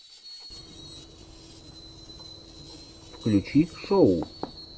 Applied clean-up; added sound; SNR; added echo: none; Writing + Screech; 17 dB; none.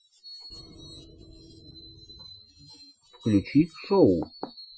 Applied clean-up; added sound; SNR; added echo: classical method Wiener filter.